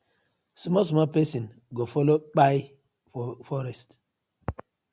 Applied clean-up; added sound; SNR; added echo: none; none; none; none.